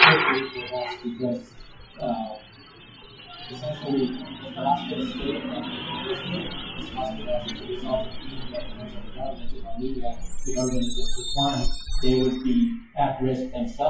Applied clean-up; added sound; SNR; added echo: classical method WPE with log-MMSE.